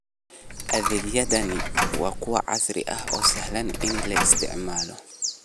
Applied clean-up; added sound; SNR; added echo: none; Coin (dropping); 2 dB; none.